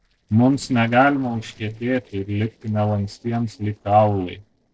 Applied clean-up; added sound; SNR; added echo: neural separator model SepFormer DNS4.